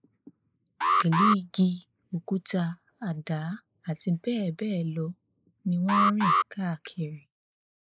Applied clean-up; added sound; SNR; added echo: neural mask model Resemble Enhance denoiser.